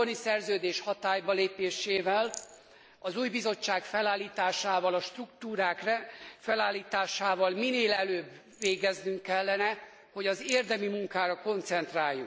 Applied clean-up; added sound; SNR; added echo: none; Rattle; 17 dB; none.